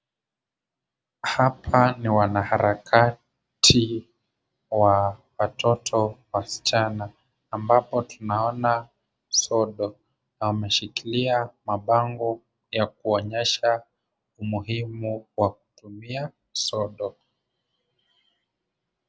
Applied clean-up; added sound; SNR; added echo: none; none; none; none.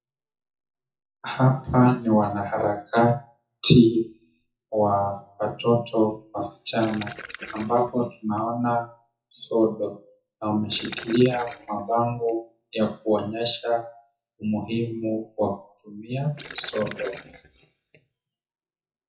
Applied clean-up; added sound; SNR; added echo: classical method WPE with log-MMSE.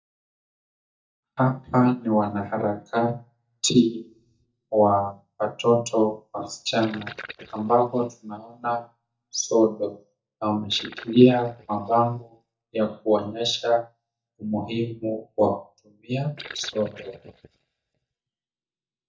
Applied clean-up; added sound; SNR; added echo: neural mask model DeepFilterNet 3.